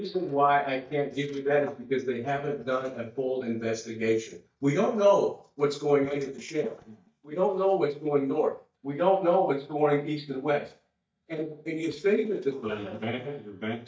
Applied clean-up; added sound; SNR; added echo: neural mask model DeepFilterNet 3.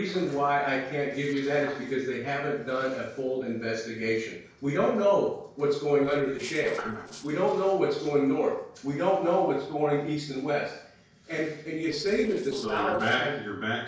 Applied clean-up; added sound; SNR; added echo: neural separator model SepFormer DNS4.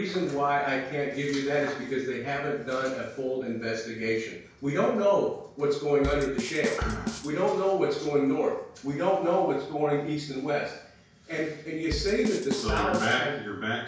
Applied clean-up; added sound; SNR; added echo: none; Bass drum / Snare drum / Drum kit; 7 dB; reverberation time 0.5 s.